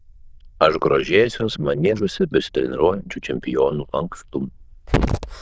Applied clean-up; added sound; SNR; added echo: neural diffusion model UNIVERSE++.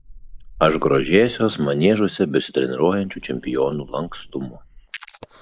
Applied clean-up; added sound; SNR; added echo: neural mask model Resemble Enhance denoiser.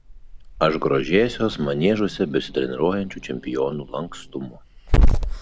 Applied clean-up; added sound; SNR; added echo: none; Growling / Hiss; 0 dB; none.